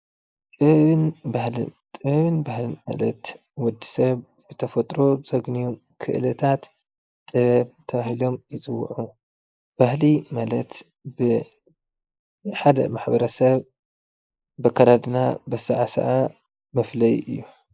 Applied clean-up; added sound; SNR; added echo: neural mask model Resemble Enhance denoiser.